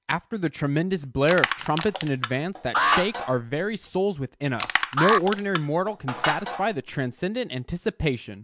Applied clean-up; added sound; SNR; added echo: none; Alarm + Crushing; 2 dB; none.